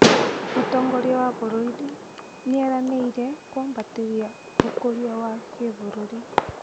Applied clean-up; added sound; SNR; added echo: none; Fireworks; 0 dB; none.